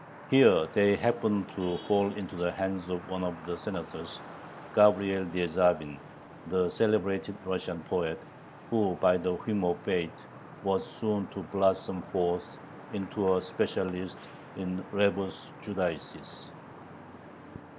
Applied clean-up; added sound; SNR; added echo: none; Traffic noise, roadway noise / Vehicle horn, car horn, honking; 16 dB; none.